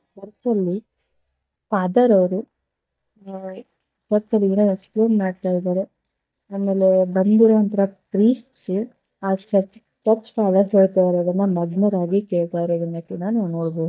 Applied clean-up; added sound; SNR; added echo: neural mask model DeepFilterNet 3.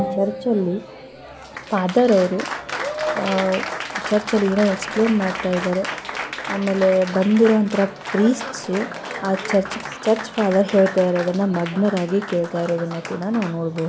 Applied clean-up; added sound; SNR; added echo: none; Applause; 9 dB; none.